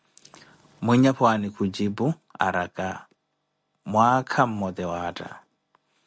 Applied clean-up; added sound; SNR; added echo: none; none; none; none.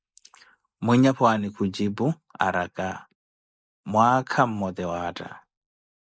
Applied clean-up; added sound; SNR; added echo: neural mask model Resemble Enhance denoiser.